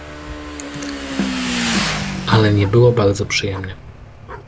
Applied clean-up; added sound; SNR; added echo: none; Motorcycle / Engine + Snare drum; 5 dB; none.